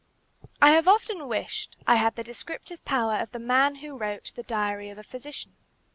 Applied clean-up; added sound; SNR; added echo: none; none; none; none.